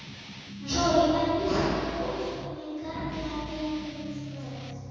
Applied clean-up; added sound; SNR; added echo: none; Guitar; 12 dB; reverberation time 2.1 s.